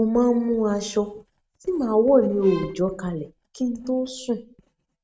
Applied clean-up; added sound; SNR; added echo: neural mask model RNNoise.